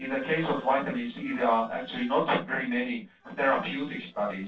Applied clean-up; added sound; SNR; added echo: neural separator model SepFormer DNS4.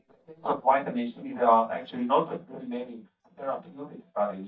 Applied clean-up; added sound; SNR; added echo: neural mask model DeepFilterNet 3.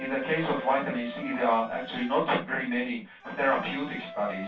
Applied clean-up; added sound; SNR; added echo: none; Wind instrument, woodwind instrument; 13 dB; reverberation time 0.2 s.